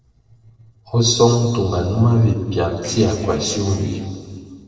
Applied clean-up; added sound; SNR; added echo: neural separator model SepFormer DNS4.